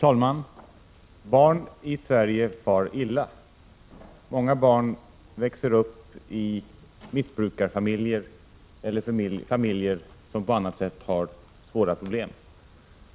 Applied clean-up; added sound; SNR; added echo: none; none; none; none.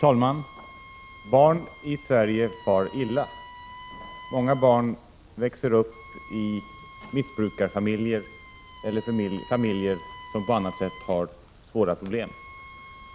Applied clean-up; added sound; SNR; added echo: none; Wind instrument, woodwind instrument; 19 dB; none.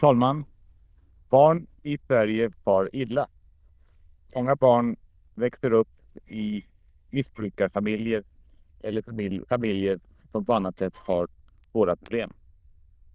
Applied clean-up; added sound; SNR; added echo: neural diffusion model UNIVERSE++.